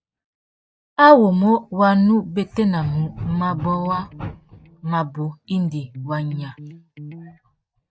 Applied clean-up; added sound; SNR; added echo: neural mask model DeepFilterNet 3.